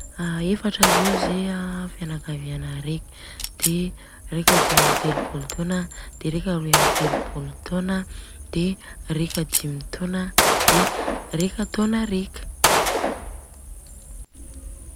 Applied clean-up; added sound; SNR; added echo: none; Gunshot, gunfire; -2 dB; none.